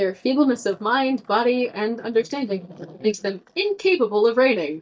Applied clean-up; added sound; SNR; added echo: neural mask model DeepFilterNet 3.